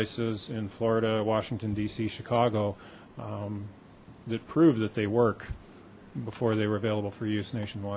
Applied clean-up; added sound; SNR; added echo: none; none; none; none.